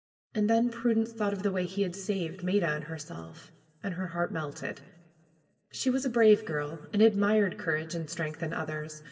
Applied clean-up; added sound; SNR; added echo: none; none; none; reverberation time 1.9 s.